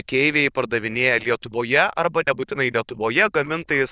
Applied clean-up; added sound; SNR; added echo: neural diffusion model UNIVERSE++.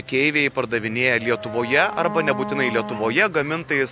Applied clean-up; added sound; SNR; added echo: none; Wind instrument, woodwind instrument; 11 dB; none.